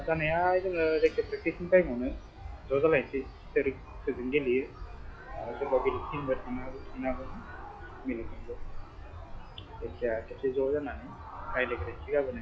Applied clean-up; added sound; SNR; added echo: classical method log-MMSE.